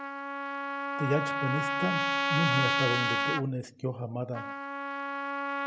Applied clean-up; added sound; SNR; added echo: none; Trumpet; -3 dB; none.